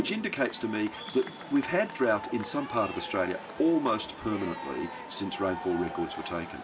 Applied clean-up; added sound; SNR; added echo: none; Crowd / Cheering; 10 dB; reverberation time 0.2 s.